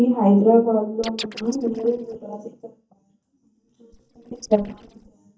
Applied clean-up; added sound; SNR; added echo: neural mask model DeepFilterNet 3.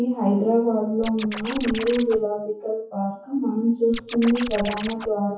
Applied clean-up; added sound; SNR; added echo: classical method WPE with log-MMSE.